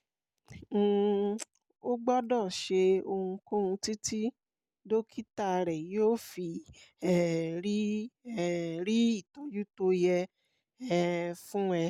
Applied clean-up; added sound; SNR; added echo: none; none; none; none.